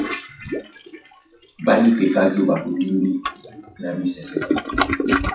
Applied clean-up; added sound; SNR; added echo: classical method WPE with log-MMSE.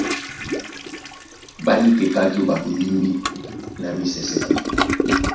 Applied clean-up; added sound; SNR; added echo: none; Toilet flush; 3 dB; reverberation time 0.6 s.